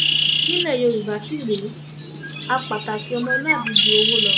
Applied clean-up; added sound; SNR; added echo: none; Bird; -3 dB; none.